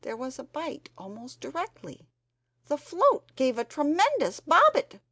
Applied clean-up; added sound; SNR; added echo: none; none; none; none.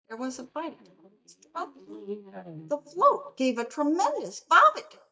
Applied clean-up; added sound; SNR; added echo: neural mask model DeepFilterNet 3.